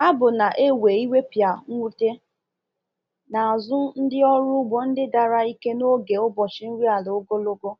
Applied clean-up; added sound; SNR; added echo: none; none; none; none.